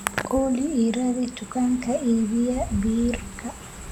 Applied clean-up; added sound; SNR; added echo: none; Hands; 11 dB; none.